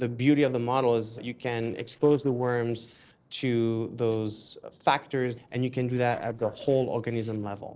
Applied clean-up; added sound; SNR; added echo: neural separator model SepFormer DNS4.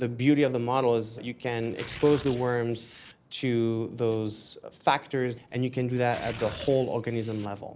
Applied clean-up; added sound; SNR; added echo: none; Tearing; 20 dB; none.